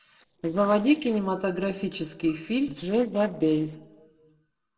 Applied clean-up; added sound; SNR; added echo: neural separator model SepFormer DNS4.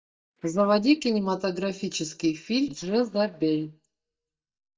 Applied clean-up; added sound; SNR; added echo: neural mask model DeepFilterNet 3.